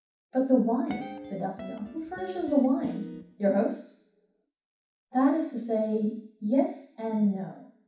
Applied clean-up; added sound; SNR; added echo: none; Guitar; 15 dB; reverberation time 0.6 s.